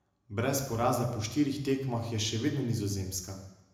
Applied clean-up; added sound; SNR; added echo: none; none; none; reverberation time 0.9 s.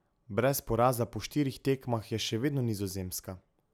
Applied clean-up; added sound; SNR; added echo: none; none; none; none.